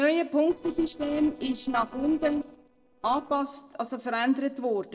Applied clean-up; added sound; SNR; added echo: neural separator model SepFormer DNS4.